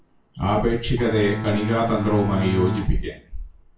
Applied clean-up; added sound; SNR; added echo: none; Bowed string instrument; 5 dB; reverberation time 0.3 s.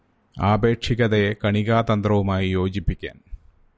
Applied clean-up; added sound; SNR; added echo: none; none; none; none.